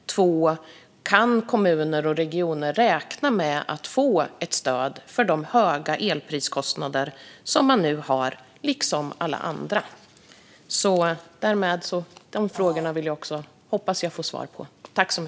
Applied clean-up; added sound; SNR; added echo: none; Fart; 16 dB; none.